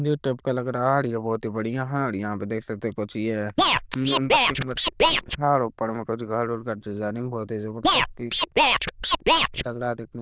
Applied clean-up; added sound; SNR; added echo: neural diffusion model UNIVERSE++.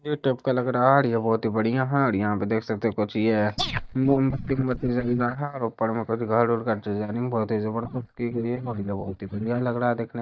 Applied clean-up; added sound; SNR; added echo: neural mask model DeepFilterNet 3.